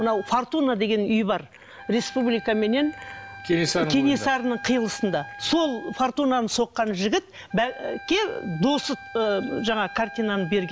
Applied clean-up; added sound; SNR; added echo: none; Wind instrument, woodwind instrument; 17 dB; none.